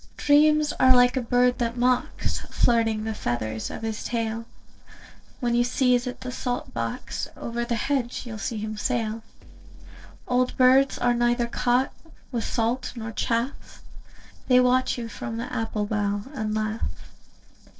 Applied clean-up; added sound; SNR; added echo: neural separator model SepFormer DNS4.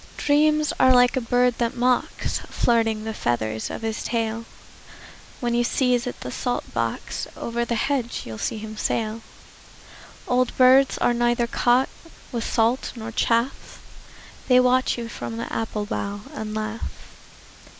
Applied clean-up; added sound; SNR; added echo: none; none; none; none.